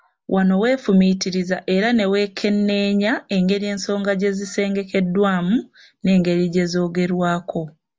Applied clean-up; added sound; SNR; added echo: none; none; none; none.